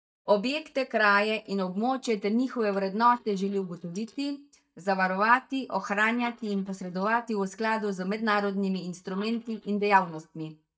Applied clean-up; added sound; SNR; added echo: neural mask model DeepFilterNet 3.